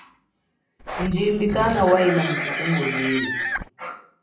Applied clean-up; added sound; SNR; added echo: none; Livestock, farm animals, working animals; 4 dB; reverberation time 0.6 s.